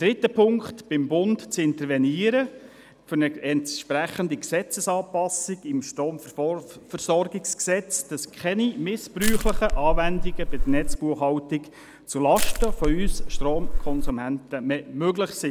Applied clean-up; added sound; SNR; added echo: none; Crushing; -4 dB; none.